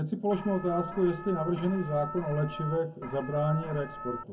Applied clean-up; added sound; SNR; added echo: none; Alarm; 11 dB; reverberation time 0.3 s.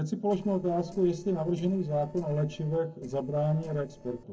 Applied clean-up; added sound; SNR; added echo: neural separator model SepFormer DNS4.